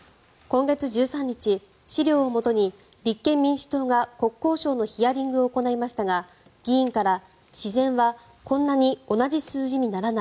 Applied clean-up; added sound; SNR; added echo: none; none; none; none.